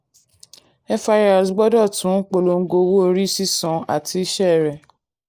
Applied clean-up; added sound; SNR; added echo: neural mask model Resemble Enhance denoiser.